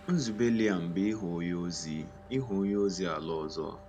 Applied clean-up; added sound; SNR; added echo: none; Wind instrument, woodwind instrument + Motor vehicle (road); 18 dB; none.